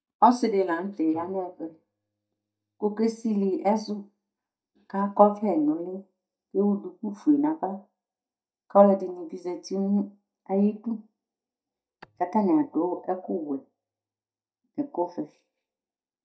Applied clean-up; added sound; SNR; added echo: neural mask model DeepFilterNet 3.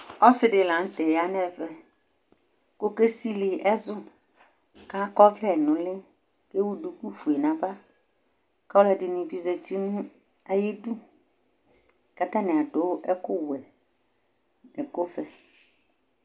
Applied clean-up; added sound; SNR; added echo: none; none; none; none.